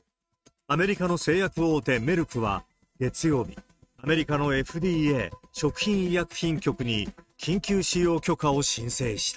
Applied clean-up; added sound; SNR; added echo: neural mask model RNNoise.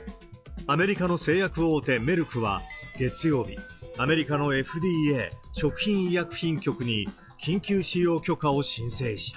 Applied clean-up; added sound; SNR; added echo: classical method log-MMSE.